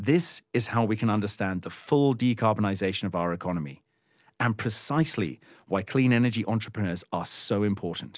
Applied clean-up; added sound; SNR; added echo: none; none; none; none.